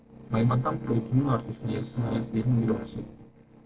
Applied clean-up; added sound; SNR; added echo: neural separator model SepFormer DNS4.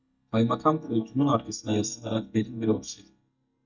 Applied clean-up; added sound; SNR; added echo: neural mask model DeepFilterNet 3.